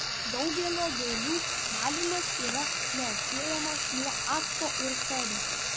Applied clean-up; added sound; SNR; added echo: none; Frying (food); -4 dB; none.